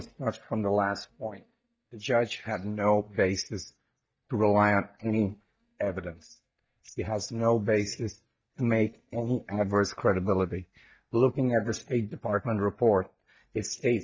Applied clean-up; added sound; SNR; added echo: neural mask model DeepFilterNet 3.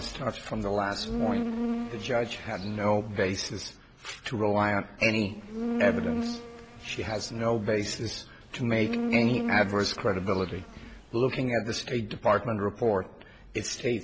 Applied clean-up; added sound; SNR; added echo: none; Insect; 5 dB; none.